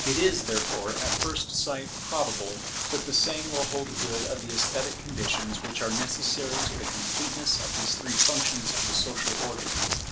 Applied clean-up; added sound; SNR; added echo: none; Walk, footsteps; -1 dB; none.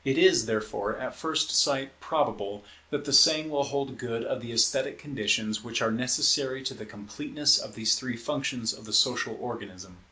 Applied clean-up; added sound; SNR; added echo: none; none; none; none.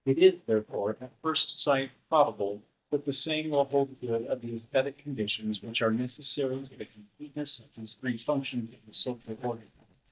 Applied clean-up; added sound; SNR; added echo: neural mask model DeepFilterNet 3.